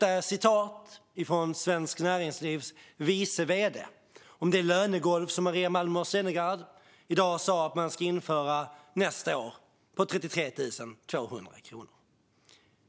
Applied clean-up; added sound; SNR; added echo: none; none; none; none.